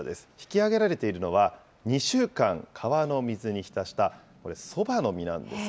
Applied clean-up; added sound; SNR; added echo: none; none; none; none.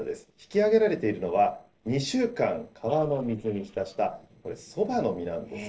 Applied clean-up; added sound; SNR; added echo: neural separator model SepFormer DNS4.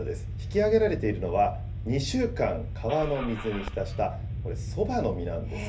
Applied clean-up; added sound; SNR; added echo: none; Engine starting / Car; 6 dB; reverberation time 0.3 s.